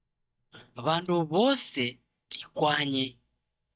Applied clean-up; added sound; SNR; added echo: neural mask model DeepFilterNet 3.